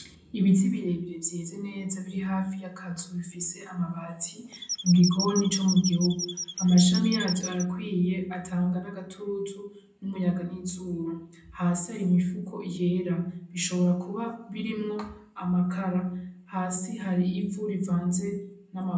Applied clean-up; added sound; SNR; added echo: none; Squeak / Chirp, tweet; 7 dB; reverberation time 0.6 s.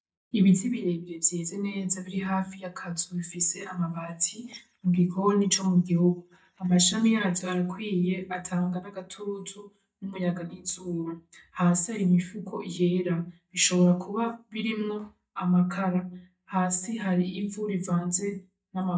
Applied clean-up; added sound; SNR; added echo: neural mask model DeepFilterNet 3.